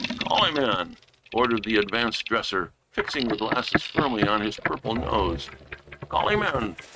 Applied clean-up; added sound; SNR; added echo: neural mask model RNNoise.